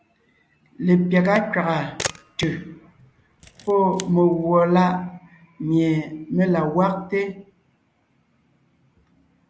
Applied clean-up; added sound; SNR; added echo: none; Camera; 14 dB; none.